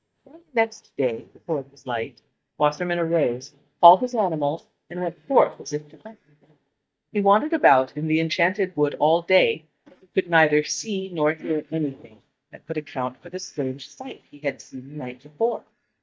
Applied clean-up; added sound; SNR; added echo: neural mask model DeepFilterNet 3.